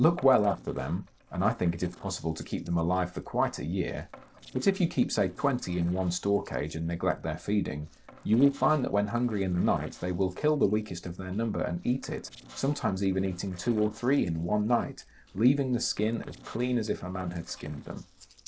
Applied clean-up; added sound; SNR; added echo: neural separator model SepFormer DNS4.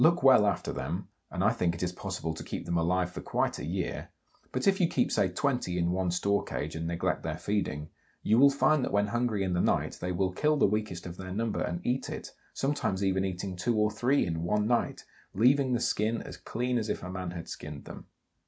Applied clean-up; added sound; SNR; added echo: none; none; none; none.